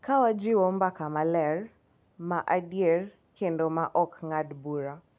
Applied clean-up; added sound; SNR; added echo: none; none; none; none.